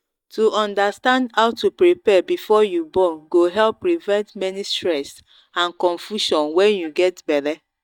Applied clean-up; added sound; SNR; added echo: neural mask model DeepFilterNet 3.